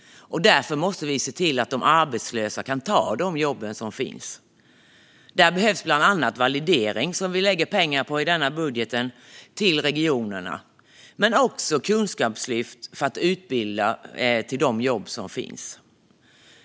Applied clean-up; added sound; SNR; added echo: none; none; none; none.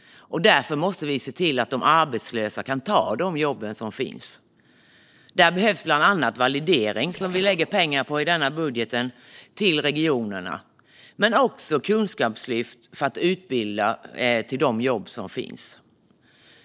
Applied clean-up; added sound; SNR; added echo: neural separator model SepFormer DNS4.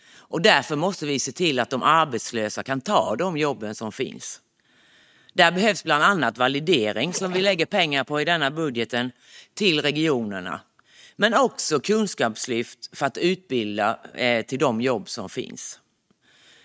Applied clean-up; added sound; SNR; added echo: neural mask model RNNoise.